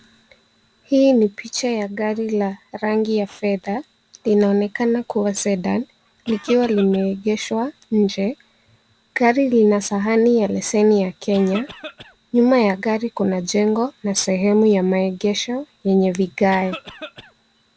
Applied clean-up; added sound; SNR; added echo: none; Cough; 16 dB; none.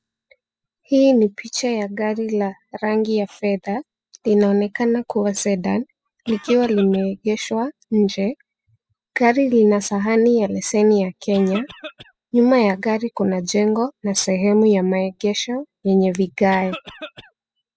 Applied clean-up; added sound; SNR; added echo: classical method spectral subtraction.